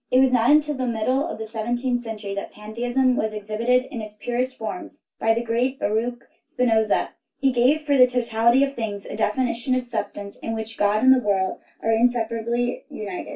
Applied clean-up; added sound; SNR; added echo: none; none; none; reverberation time 0.2 s.